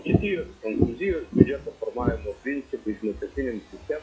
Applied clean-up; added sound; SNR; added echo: classical method log-MMSE.